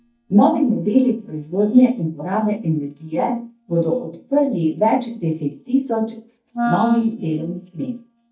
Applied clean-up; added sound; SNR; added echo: neural mask model DeepFilterNet 3.